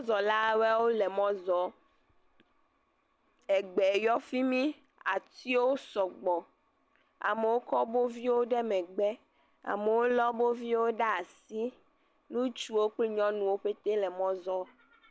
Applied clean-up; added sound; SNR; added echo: none; none; none; none.